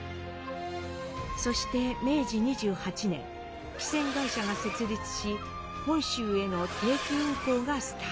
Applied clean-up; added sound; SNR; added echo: none; Accelerating, revving, vroom; 7 dB; none.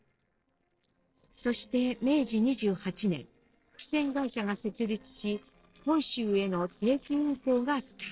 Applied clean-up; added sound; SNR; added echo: neural separator model SepFormer DNS4.